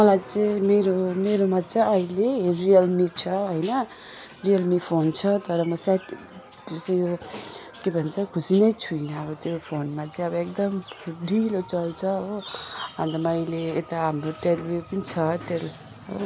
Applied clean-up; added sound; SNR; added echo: none; none; none; none.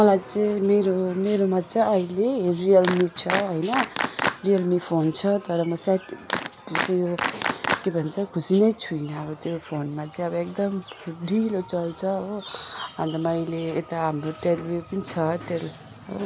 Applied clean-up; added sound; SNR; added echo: none; Clapping; 5 dB; none.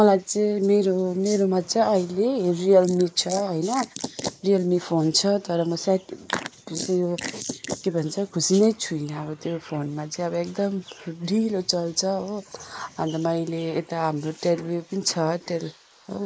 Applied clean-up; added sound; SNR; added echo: neural mask model Resemble Enhance denoiser.